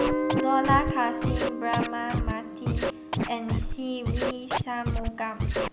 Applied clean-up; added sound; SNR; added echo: none; Guitar + Scratching (performance technique); -2 dB; none.